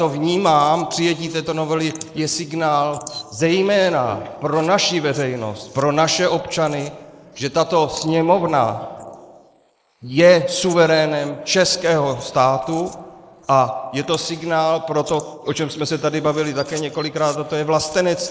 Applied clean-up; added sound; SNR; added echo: neural mask model Resemble Enhance denoiser.